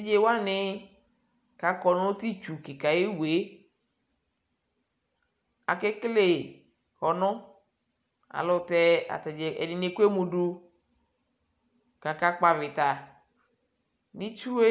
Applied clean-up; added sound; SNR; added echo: none; none; none; none.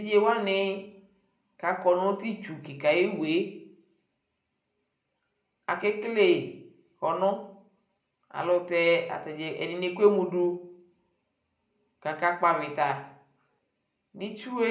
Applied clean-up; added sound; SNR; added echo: none; none; none; reverberation time 0.5 s.